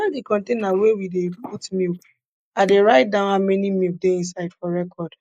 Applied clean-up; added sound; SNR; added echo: neural mask model Resemble Enhance denoiser.